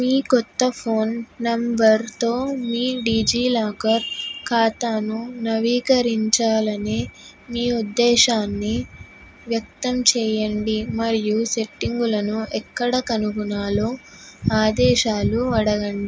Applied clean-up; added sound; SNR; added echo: none; none; none; none.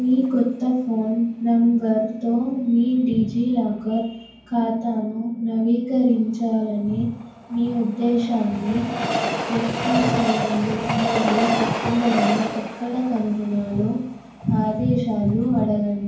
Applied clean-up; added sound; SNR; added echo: none; Train; 8 dB; reverberation time 0.9 s.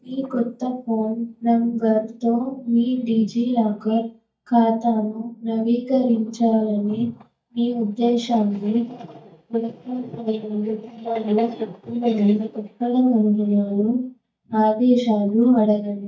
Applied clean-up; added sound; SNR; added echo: neural mask model DeepFilterNet 3.